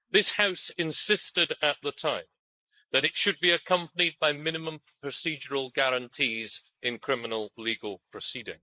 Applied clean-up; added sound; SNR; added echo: neural mask model Resemble Enhance denoiser.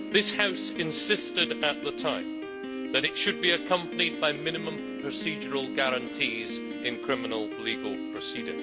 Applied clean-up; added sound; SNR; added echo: none; Piano; 6 dB; none.